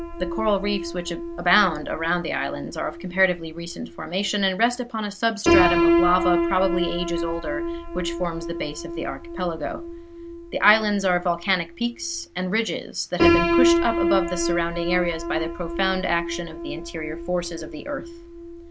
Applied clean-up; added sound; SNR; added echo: none; Piano; 1 dB; none.